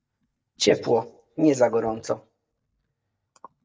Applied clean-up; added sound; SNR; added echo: neural mask model DeepFilterNet 3.